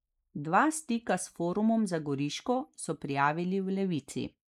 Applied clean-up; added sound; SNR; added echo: neural mask model Resemble Enhance denoiser.